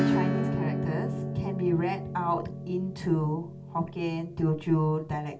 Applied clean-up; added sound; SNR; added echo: none; Acoustic guitar / Strum; 3 dB; reverberation time 0.2 s.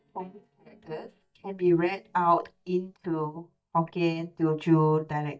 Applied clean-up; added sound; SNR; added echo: neural mask model DeepFilterNet 3.